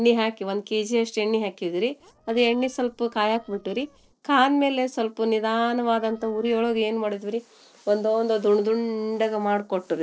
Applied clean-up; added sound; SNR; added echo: neural separator model SepFormer DNS4.